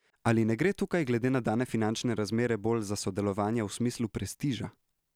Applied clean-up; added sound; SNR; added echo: none; none; none; none.